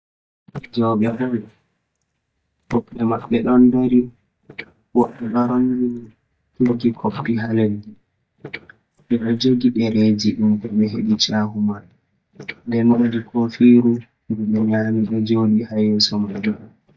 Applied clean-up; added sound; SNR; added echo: neural mask model DeepFilterNet 3.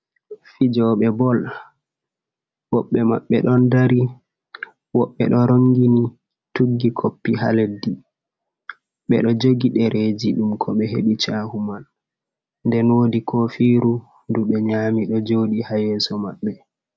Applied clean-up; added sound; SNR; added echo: none; none; none; none.